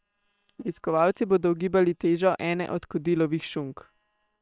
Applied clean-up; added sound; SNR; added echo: neural separator model SepFormer WHAM!.